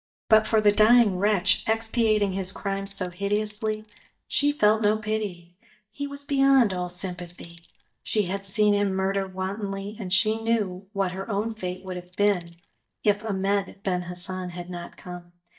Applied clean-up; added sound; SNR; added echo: neural mask model DeepFilterNet 3.